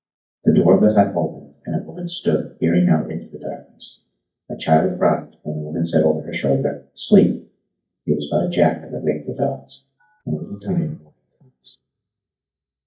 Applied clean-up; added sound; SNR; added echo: neural mask model DeepFilterNet 3.